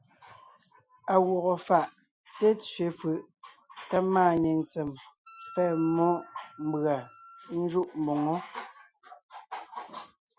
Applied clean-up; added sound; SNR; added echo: classical method Wiener filter.